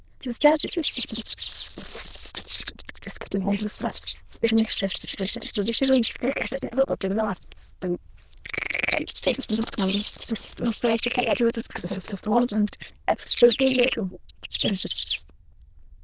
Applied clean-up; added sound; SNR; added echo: neural diffusion model UNIVERSE++.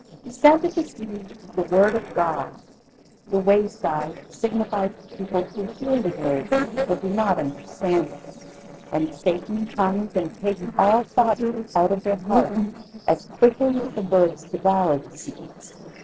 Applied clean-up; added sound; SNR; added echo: neural separator model SepFormer DNS4.